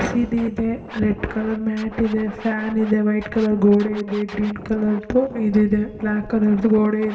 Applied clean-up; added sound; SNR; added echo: none; Scratching (performance technique); 18 dB; reverberation time 2.2 s.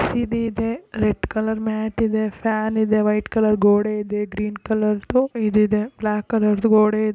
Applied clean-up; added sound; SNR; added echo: none; none; none; none.